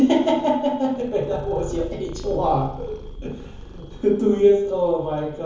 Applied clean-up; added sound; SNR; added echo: none; Purr; 15 dB; reverberation time 0.7 s.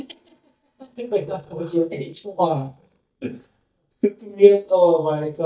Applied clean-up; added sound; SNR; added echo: neural mask model DeepFilterNet 3.